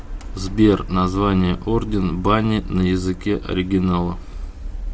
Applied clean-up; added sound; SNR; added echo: none; none; none; none.